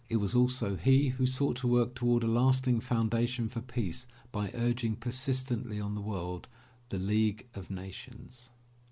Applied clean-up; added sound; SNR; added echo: none; none; none; none.